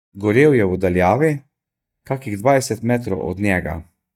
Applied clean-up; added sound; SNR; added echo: neural mask model DeepFilterNet 3.